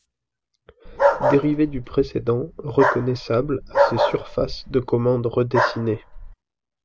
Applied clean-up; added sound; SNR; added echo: none; Bark; 1 dB; none.